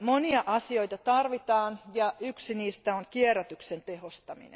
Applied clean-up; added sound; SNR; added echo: none; none; none; none.